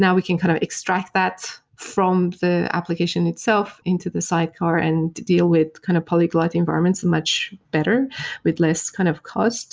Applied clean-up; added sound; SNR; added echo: none; none; none; none.